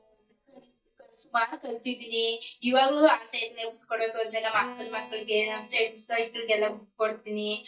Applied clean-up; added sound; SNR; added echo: neural mask model DeepFilterNet 3.